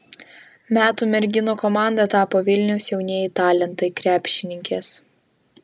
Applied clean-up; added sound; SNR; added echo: none; none; none; none.